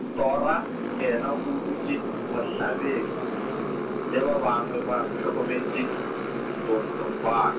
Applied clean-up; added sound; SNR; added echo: none; Motorcycle; 1 dB; reverberation time 0.2 s.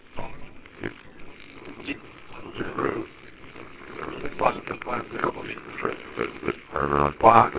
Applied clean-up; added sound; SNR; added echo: neural separator model SepFormer WHAMR!.